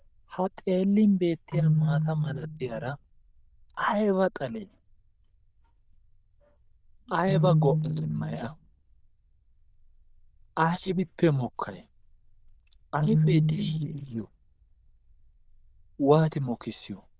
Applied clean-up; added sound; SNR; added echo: neural diffusion model UNIVERSE++.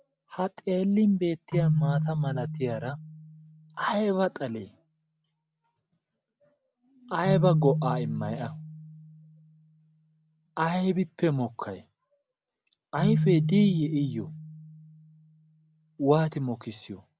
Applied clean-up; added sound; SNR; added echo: none; Keyboard (musical); 4 dB; none.